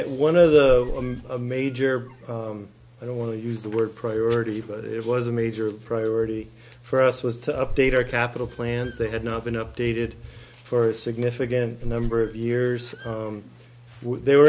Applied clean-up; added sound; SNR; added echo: none; Squeak; 11 dB; none.